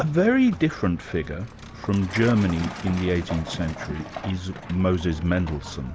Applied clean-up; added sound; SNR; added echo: none; Truck; 13 dB; none.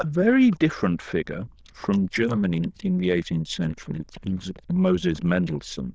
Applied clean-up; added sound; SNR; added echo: neural diffusion model UNIVERSE++.